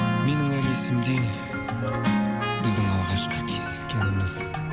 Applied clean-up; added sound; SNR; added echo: none; none; none; none.